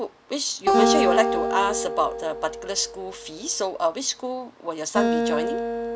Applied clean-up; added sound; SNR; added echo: none; Acoustic guitar + Acoustic guitar; -1 dB; none.